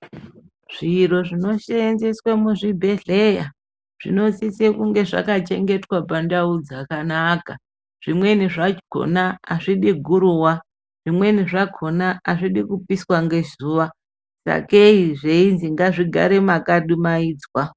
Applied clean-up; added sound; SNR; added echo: none; none; none; none.